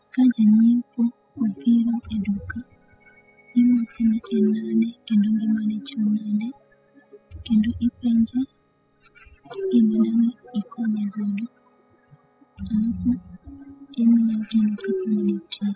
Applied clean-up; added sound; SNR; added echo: classical method spectral subtraction.